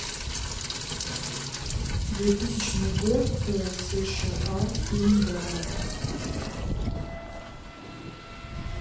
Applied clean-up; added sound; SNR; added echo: none; Rain; -1 dB; reverberation time 0.8 s.